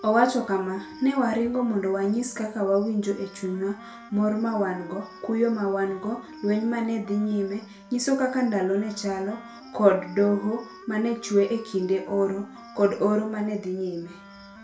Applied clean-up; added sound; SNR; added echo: none; Wind instrument, woodwind instrument; 19 dB; reverberation time 0.3 s.